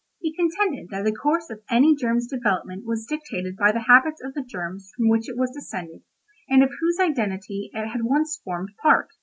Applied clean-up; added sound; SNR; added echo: none; none; none; none.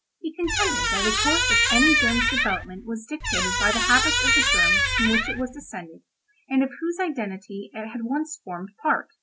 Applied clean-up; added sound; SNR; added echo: none; Squeak; -5 dB; none.